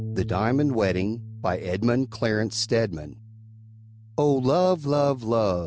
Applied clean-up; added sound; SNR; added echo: none; Bass guitar; 14 dB; none.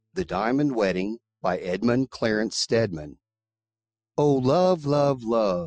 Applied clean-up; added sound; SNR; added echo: classical method Wiener filter.